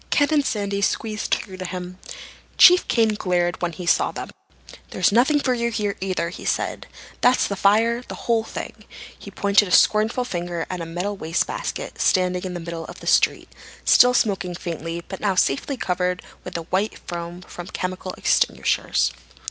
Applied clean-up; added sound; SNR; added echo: none; none; none; none.